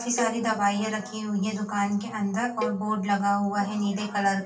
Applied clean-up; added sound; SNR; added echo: none; Cowbell; 13 dB; reverberation time 0.3 s.